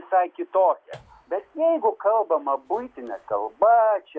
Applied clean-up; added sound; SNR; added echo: none; none; none; none.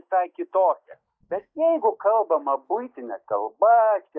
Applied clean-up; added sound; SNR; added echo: neural mask model DeepFilterNet 3.